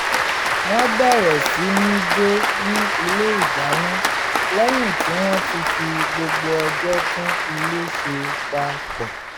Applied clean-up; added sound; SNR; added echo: none; Applause; -2 dB; none.